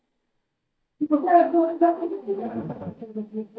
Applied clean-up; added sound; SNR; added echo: neural mask model DeepFilterNet 3.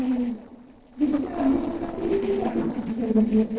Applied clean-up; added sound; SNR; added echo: neural separator model SepFormer DNS4.